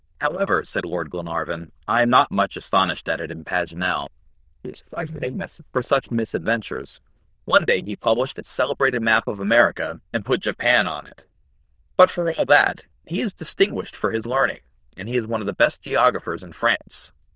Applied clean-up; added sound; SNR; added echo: neural diffusion model UNIVERSE++.